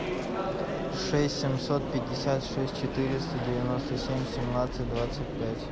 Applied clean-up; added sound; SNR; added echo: none; Engine starting; 20 dB; none.